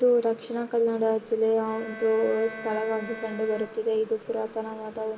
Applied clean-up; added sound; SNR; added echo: none; Bowed string instrument; 15 dB; none.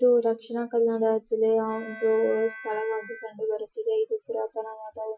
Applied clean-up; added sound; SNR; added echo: classical method Wiener filter.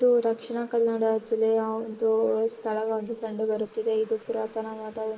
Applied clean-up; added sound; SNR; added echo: neural mask model Resemble Enhance denoiser.